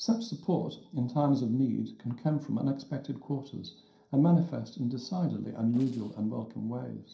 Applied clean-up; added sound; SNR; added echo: neural separator model SepFormer DNS4.